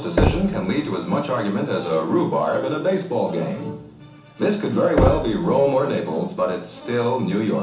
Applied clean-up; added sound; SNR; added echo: none; Knock; 5 dB; reverberation time 0.8 s.